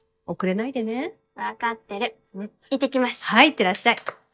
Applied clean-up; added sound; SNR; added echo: neural mask model DeepFilterNet 3.